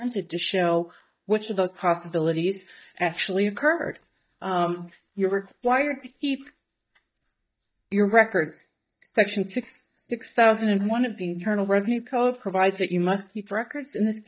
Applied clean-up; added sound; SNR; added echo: neural mask model DeepFilterNet 3.